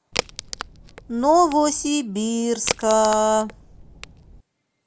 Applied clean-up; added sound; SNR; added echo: none; Crack; 11 dB; none.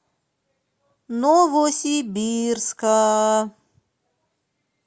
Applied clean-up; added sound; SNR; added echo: none; none; none; none.